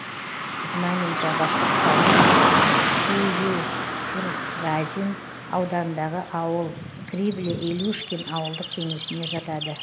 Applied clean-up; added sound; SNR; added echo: none; Car passing by / Traffic noise, roadway noise; -4 dB; none.